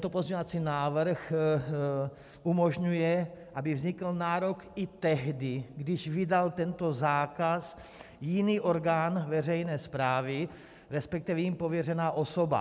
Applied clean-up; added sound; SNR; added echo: none; none; none; none.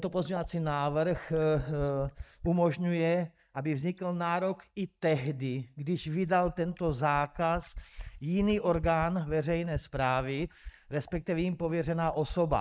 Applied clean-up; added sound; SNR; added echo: neural mask model DeepFilterNet 3.